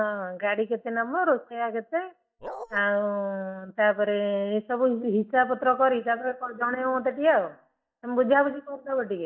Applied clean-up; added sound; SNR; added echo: neural mask model DeepFilterNet 3.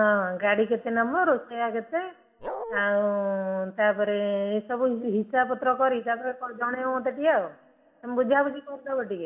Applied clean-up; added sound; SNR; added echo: none; Bark; 8 dB; reverberation time 2.5 s.